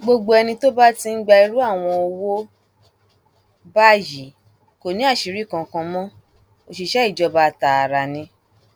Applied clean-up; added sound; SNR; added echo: none; none; none; none.